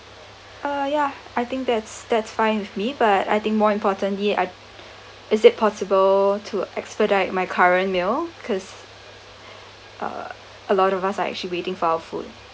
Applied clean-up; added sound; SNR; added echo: none; none; none; none.